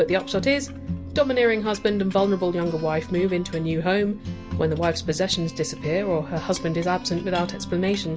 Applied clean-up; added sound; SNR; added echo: none; Bass guitar + Chink, clink; 19 dB; none.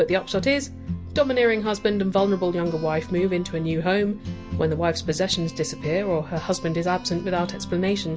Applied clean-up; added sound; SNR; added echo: none; none; none; none.